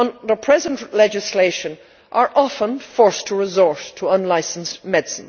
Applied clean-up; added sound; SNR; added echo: none; none; none; none.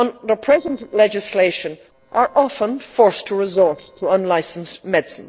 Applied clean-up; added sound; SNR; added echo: neural separator model SepFormer DNS4.